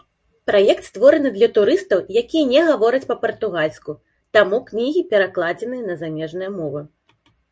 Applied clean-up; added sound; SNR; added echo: none; none; none; none.